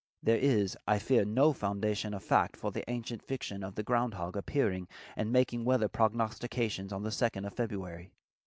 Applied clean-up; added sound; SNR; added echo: none; none; none; none.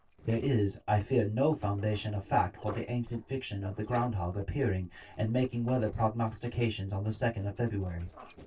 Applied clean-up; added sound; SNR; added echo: neural separator model SepFormer DNS4.